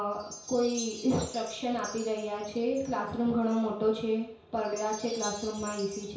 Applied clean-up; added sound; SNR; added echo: none; Wind chime; 15 dB; reverberation time 0.6 s.